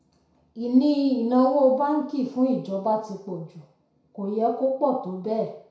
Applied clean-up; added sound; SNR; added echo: none; none; none; reverberation time 0.6 s.